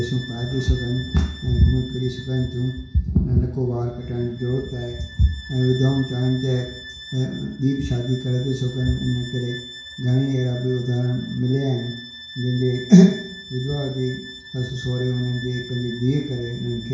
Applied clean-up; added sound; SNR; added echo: none; Bowed string instrument; 17 dB; reverberation time 0.6 s.